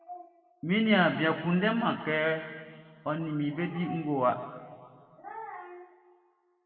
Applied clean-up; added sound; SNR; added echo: none; none; none; reverberation time 2.0 s.